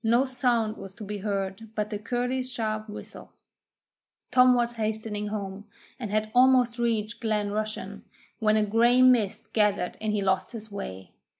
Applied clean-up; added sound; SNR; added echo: none; none; none; none.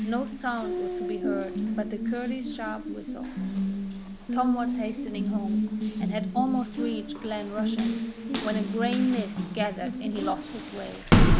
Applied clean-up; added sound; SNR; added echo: none; Water tap, faucet; -4 dB; none.